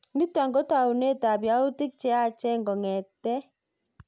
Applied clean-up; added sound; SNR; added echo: none; none; none; none.